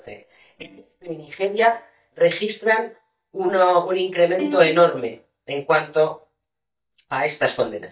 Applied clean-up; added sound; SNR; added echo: neural mask model DeepFilterNet 3.